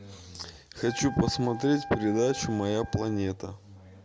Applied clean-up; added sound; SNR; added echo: none; Wind instrument, woodwind instrument; 13 dB; none.